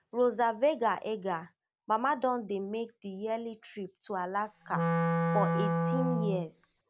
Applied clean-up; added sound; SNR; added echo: none; Wind instrument, woodwind instrument; -2 dB; none.